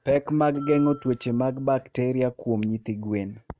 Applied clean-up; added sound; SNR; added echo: neural mask model RNNoise.